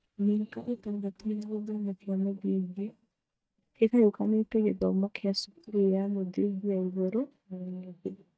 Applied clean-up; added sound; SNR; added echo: neural mask model DeepFilterNet 3.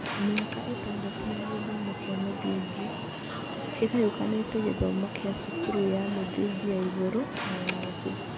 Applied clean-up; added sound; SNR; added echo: none; Alarm; 4 dB; none.